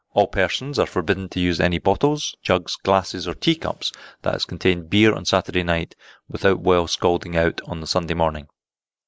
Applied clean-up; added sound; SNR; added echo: neural mask model Resemble Enhance denoiser.